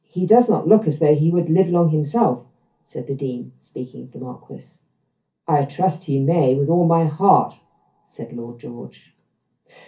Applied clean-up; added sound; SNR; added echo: none; none; none; reverberation time 0.3 s.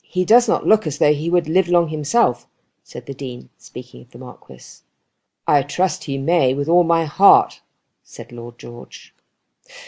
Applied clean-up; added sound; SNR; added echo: none; none; none; none.